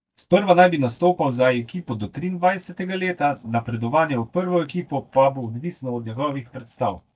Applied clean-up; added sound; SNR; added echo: neural mask model DeepFilterNet 3.